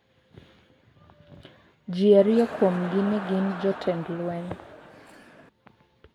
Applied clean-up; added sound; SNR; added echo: none; Crowd; 12 dB; none.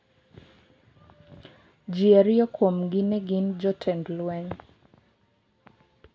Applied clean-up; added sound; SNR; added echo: none; none; none; none.